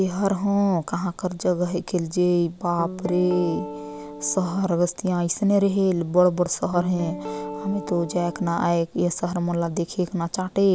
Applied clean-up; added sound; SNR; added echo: none; Guitar; 11 dB; none.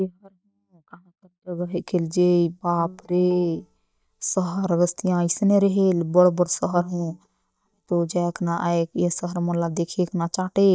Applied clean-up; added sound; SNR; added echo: neural mask model DeepFilterNet 3.